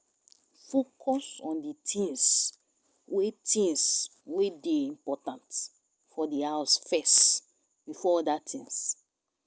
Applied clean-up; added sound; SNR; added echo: none; none; none; none.